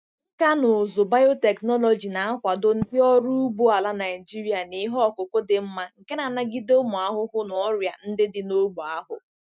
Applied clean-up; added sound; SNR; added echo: neural mask model DeepFilterNet 3.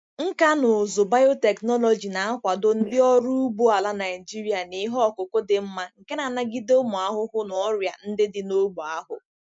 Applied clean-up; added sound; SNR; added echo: neural mask model Resemble Enhance denoiser.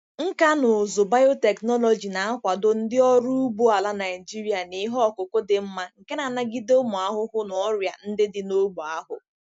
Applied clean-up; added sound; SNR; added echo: none; none; none; none.